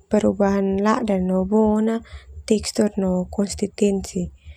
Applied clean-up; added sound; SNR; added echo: none; none; none; none.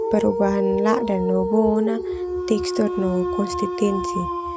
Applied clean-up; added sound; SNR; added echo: none; Dog; 2 dB; none.